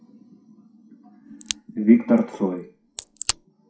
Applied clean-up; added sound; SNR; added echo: classical method WPE with log-MMSE.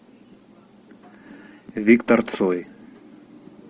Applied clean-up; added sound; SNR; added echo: none; none; none; none.